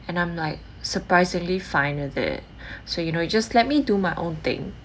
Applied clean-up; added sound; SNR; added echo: none; none; none; none.